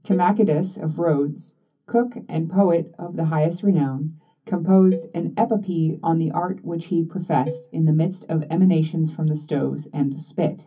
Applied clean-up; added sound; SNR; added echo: none; Cowbell; 19 dB; reverberation time 0.3 s.